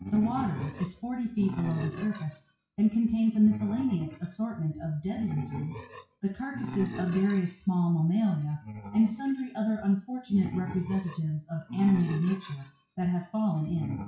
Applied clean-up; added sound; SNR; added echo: classical method WPE with log-MMSE.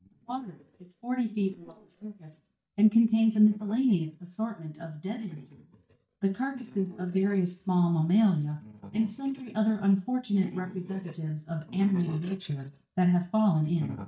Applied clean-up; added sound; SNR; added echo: neural mask model DeepFilterNet 3.